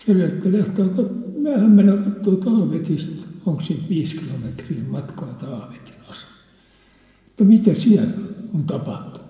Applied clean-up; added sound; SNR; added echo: none; none; none; reverberation time 1.5 s.